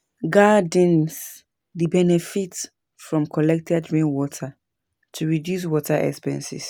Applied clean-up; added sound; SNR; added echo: none; none; none; none.